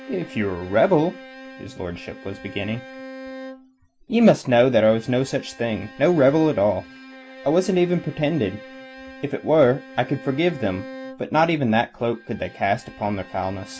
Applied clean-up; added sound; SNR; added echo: none; Bowed string instrument; 18 dB; none.